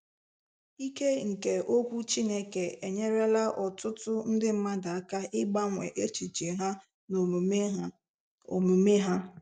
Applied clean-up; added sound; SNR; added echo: none; none; none; none.